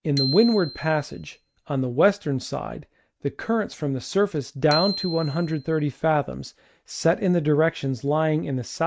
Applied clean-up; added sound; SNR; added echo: neural mask model RNNoise.